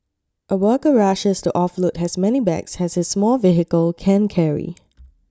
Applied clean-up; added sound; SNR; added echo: none; none; none; none.